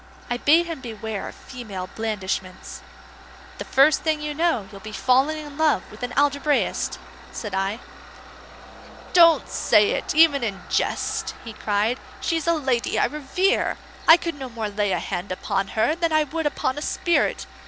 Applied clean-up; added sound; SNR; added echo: none; Tools; 19 dB; none.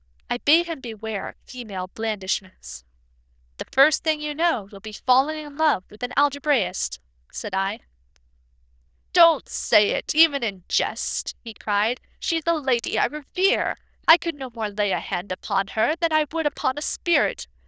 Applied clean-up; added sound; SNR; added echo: neural diffusion model UNIVERSE++.